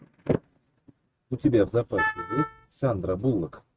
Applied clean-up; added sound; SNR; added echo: neural mask model RNNoise.